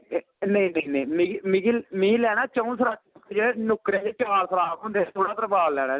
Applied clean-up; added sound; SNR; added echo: none; none; none; none.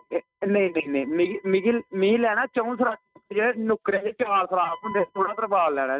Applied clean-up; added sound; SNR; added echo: neural mask model RNNoise.